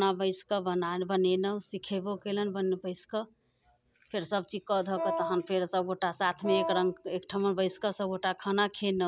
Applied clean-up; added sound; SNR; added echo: none; Wind instrument, woodwind instrument; 3 dB; none.